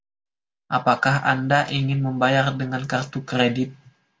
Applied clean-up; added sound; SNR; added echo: none; none; none; none.